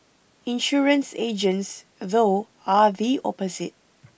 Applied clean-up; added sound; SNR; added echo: none; none; none; none.